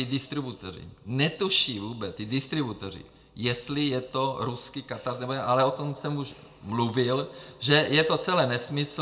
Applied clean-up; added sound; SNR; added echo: none; none; none; reverberation time 0.3 s.